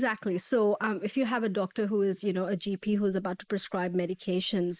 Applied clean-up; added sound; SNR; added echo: neural mask model Resemble Enhance denoiser.